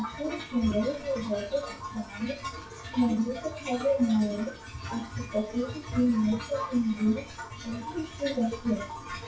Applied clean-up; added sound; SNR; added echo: classical method WPE with log-MMSE.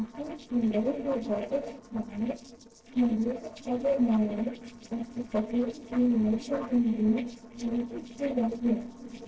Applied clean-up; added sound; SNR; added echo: neural separator model SepFormer DNS4.